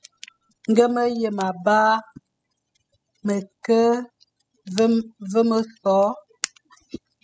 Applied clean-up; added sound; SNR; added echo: classical method spectral subtraction.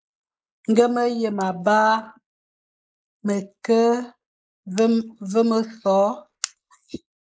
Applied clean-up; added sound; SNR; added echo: neural mask model Resemble Enhance denoiser.